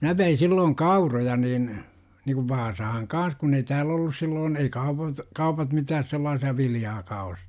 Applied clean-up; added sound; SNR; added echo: none; none; none; none.